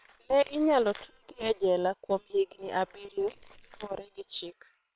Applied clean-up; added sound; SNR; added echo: neural separator model SepFormer WHAM!.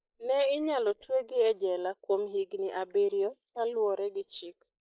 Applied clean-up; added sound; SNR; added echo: neural mask model Resemble Enhance denoiser.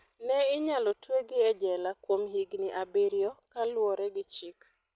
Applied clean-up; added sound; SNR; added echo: none; none; none; none.